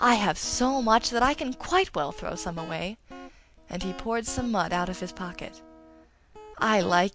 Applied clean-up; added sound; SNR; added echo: none; Guitar; 18 dB; none.